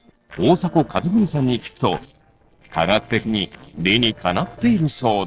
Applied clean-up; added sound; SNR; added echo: neural separator model SepFormer DNS4.